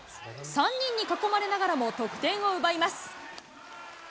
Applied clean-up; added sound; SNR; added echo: none; none; none; none.